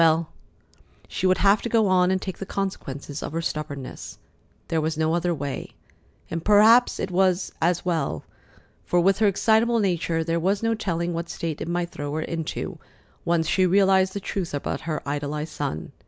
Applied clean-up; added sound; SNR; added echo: none; none; none; none.